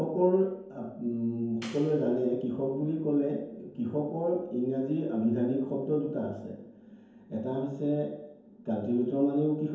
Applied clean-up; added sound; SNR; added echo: none; Clapping; 19 dB; reverberation time 0.9 s.